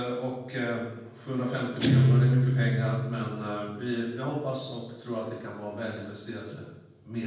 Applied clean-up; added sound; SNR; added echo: none; Guitar; -3 dB; reverberation time 1.2 s.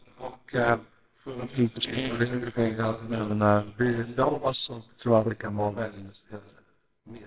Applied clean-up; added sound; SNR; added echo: neural separator model SepFormer WHAMR!.